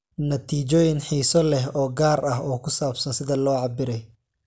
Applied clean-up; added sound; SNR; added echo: none; none; none; none.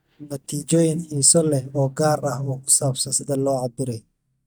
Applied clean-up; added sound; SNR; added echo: neural mask model DeepFilterNet 3.